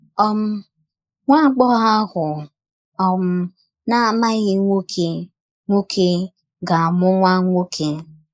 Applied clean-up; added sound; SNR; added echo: neural mask model Resemble Enhance denoiser.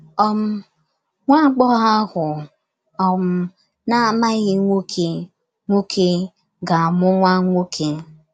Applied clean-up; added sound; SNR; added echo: none; none; none; none.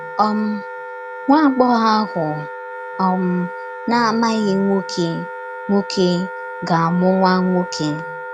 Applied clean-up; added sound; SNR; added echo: none; Wind instrument, woodwind instrument; 11 dB; none.